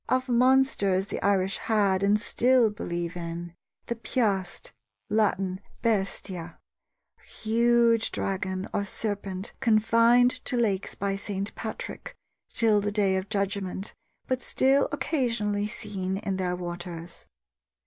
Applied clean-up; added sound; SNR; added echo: neural mask model Resemble Enhance denoiser.